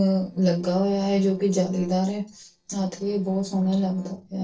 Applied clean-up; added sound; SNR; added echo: neural separator model SepFormer DNS4.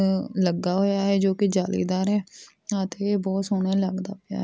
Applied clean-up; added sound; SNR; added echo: none; none; none; none.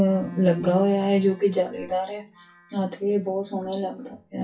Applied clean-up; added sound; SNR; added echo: classical method WPE with log-MMSE.